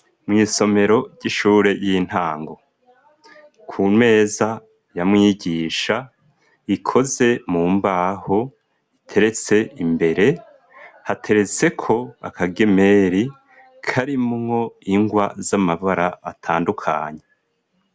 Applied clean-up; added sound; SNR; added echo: none; none; none; none.